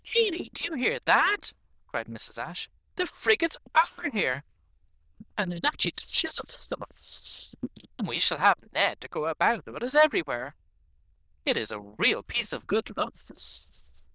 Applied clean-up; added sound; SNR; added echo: neural diffusion model UNIVERSE++.